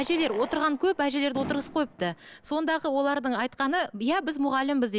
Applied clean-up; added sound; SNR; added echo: none; Fireworks; 18 dB; none.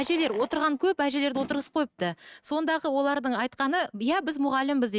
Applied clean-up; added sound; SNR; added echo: neural mask model RNNoise.